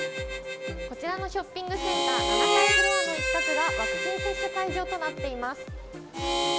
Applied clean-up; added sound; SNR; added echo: none; Harmonica; -4 dB; none.